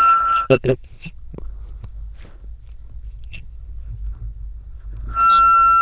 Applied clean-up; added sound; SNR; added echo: neural diffusion model UNIVERSE++.